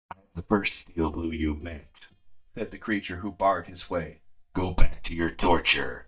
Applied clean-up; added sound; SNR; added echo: neural mask model DeepFilterNet 3.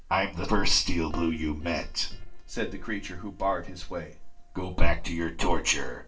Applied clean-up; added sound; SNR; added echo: neural separator model SepFormer DNS4.